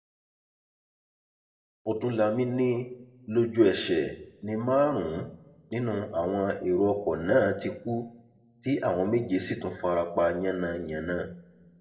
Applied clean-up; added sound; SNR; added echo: none; none; none; reverberation time 0.5 s.